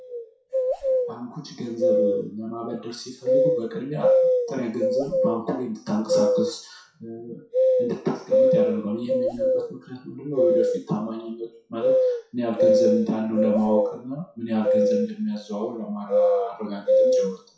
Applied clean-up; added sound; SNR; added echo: classical method WPE with log-MMSE.